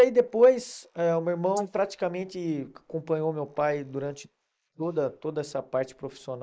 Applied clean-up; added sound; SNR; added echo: neural mask model Resemble Enhance denoiser.